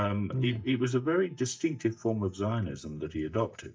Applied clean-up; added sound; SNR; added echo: neural mask model DeepFilterNet 3.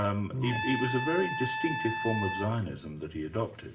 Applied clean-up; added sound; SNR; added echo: none; Trumpet; 4 dB; reverberation time 1.3 s.